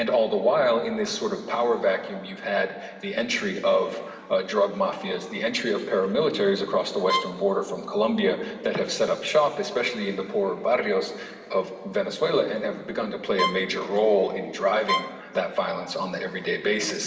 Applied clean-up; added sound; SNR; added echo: none; Bowed string instrument; 7 dB; reverberation time 2.5 s.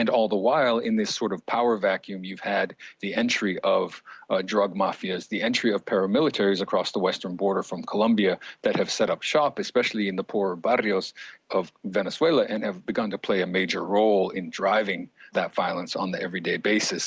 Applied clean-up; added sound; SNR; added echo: none; none; none; none.